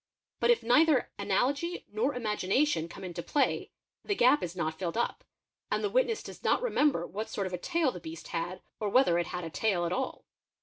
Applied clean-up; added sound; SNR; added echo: none; none; none; none.